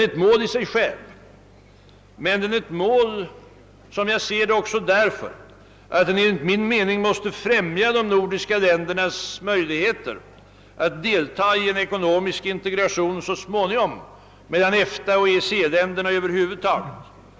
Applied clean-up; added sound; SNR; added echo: none; none; none; none.